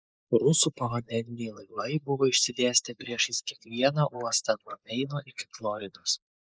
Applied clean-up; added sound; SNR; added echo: neural mask model Resemble Enhance denoiser.